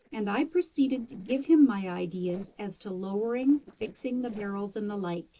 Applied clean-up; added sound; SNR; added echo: neural separator model SepFormer DNS4.